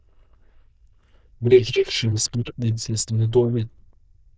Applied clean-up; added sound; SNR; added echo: neural diffusion model UNIVERSE++.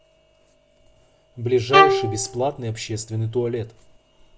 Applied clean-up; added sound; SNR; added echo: none; Bowed string instrument; -4 dB; none.